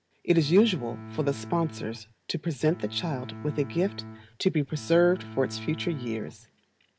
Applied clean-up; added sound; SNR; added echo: none; Bowed string instrument; 13 dB; none.